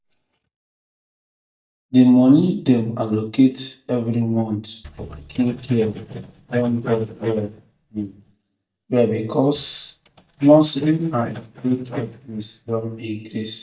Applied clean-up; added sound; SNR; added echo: neural mask model DeepFilterNet 3.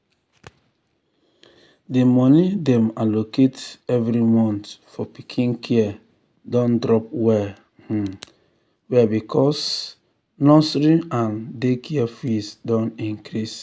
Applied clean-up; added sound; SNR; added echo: none; none; none; none.